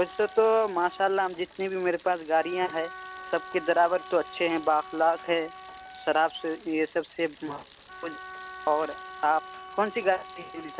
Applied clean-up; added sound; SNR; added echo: none; Bicycle + Wind instrument, woodwind instrument; 16 dB; none.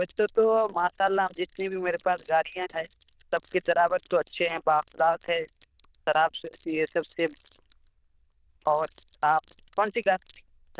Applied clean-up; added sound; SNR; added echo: neural diffusion model UNIVERSE++.